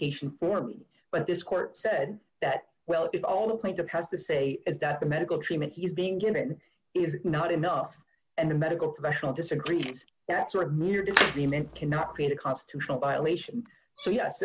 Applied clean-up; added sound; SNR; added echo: none; Splash, splatter; 1 dB; none.